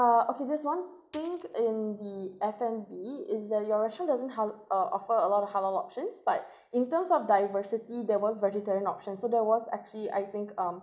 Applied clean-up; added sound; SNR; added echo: none; Coin (dropping); 19 dB; none.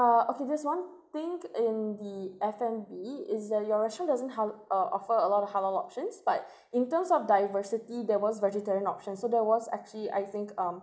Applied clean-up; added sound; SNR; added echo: none; none; none; none.